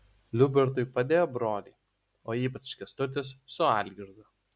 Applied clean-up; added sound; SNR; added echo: none; none; none; none.